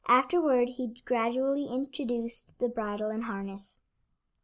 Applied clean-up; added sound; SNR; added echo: none; none; none; none.